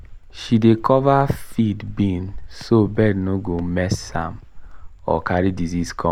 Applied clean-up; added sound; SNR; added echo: none; Cricket; 15 dB; none.